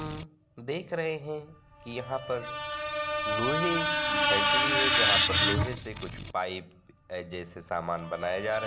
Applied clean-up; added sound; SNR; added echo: none; Screech; -4 dB; none.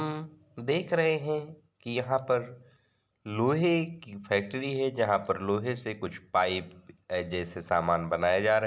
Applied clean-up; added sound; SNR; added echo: none; none; none; none.